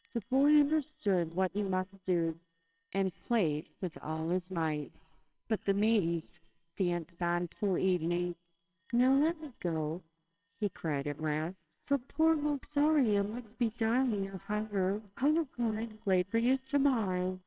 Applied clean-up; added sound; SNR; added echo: neural separator model SepFormer WHAMR!.